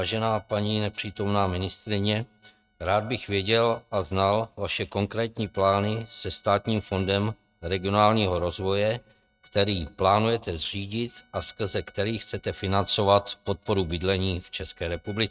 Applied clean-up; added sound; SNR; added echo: neural mask model RNNoise.